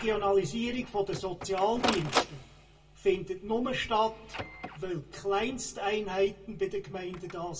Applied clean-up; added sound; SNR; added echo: none; Printer; 8 dB; reverberation time 0.1 s.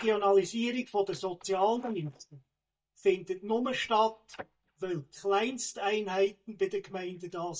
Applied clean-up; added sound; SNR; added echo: neural mask model DeepFilterNet 3.